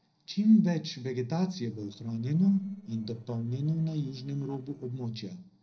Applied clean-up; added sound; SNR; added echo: neural separator model SepFormer DNS4.